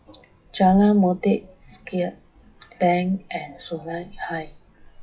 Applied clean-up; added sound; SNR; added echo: classical method WPE with log-MMSE.